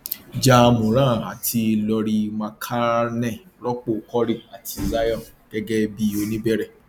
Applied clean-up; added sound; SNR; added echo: none; Bowed string instrument; 16 dB; none.